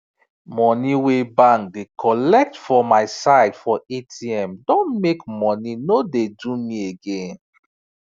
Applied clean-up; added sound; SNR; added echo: none; none; none; none.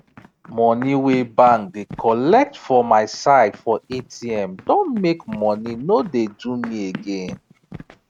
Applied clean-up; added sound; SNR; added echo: neural mask model RNNoise.